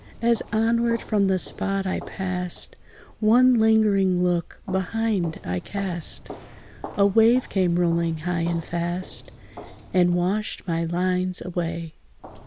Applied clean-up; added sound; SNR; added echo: none; Walk, footsteps; 20 dB; none.